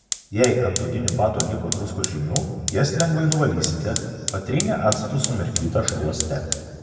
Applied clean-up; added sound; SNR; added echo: none; Fire; 7 dB; reverberation time 2.2 s.